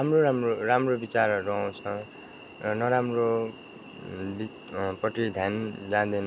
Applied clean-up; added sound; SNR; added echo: none; none; none; none.